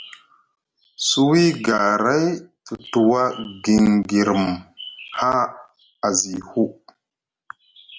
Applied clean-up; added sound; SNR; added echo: none; none; none; none.